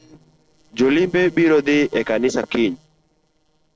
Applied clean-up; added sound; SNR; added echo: neural separator model SepFormer DNS4.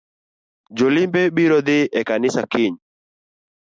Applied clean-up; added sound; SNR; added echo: none; none; none; none.